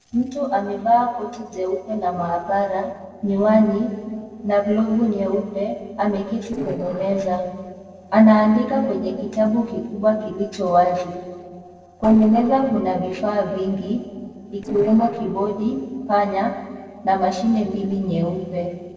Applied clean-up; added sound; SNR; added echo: neural separator model SepFormer DNS4.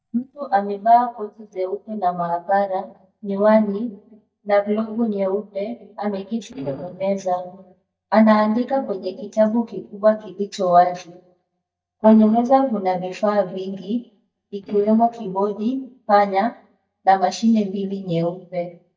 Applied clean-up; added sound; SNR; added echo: neural mask model DeepFilterNet 3.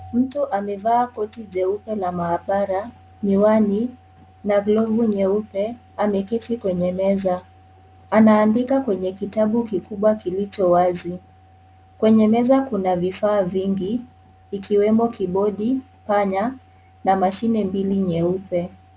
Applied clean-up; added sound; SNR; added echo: none; none; none; none.